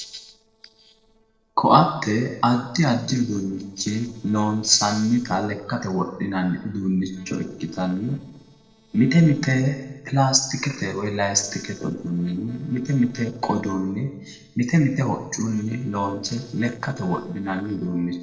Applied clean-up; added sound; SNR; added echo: neural separator model SepFormer DNS4.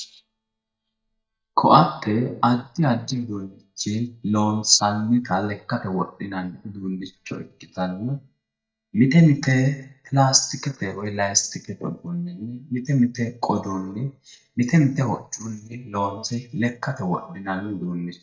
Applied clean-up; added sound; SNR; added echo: neural mask model DeepFilterNet 3.